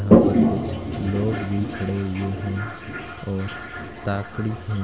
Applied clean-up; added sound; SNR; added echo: none; Toilet flush; -4 dB; none.